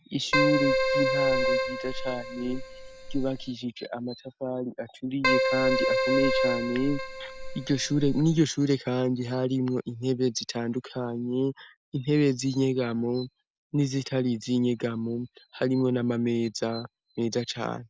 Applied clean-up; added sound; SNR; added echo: none; Keyboard (musical); -1 dB; none.